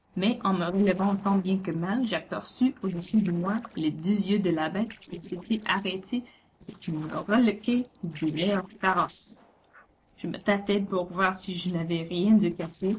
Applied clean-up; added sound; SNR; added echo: neural separator model SepFormer DNS4.